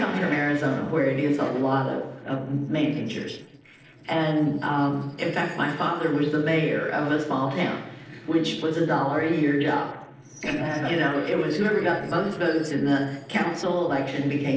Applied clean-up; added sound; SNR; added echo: neural separator model SepFormer DNS4.